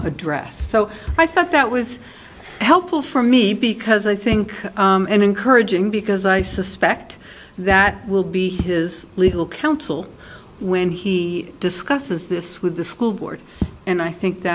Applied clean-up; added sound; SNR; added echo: none; Fireworks; 16 dB; none.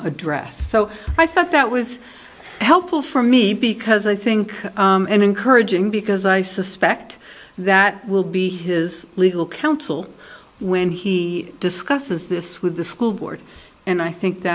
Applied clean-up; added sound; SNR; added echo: none; none; none; none.